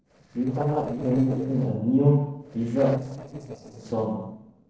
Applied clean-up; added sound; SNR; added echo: neural separator model SepFormer DNS4.